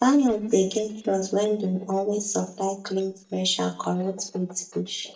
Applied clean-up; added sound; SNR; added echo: neural mask model DeepFilterNet 3.